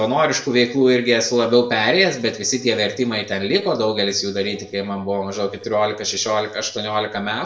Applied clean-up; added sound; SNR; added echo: none; none; none; reverberation time 0.4 s.